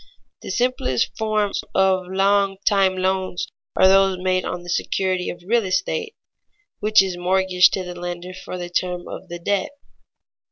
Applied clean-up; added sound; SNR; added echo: none; none; none; none.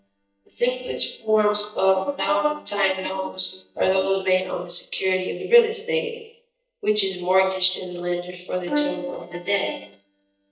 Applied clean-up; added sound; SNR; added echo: neural mask model DeepFilterNet 3.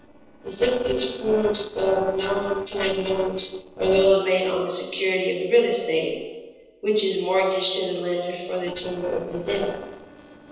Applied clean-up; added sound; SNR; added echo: neural separator model SepFormer DNS4.